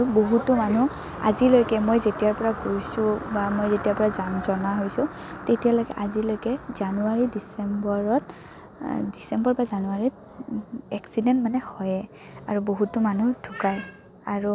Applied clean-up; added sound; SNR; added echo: none; none; none; none.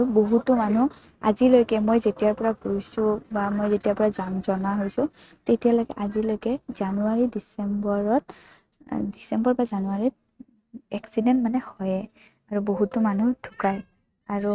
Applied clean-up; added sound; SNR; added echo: neural mask model RNNoise.